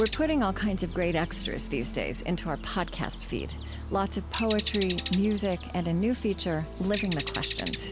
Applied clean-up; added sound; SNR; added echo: none; Bird; -1 dB; none.